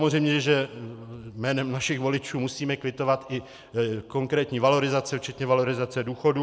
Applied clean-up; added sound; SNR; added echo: none; none; none; none.